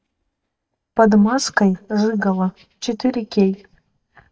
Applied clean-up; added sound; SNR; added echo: neural mask model DeepFilterNet 3.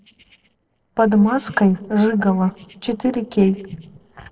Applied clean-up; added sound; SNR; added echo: neural separator model SepFormer DNS4.